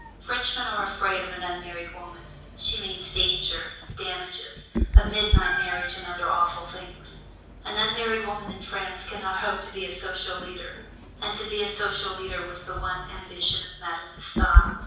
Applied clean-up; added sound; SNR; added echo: none; Meow; -1 dB; reverberation time 0.7 s.